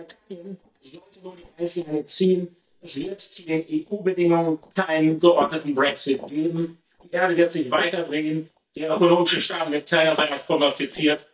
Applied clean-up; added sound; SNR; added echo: neural mask model DeepFilterNet 3.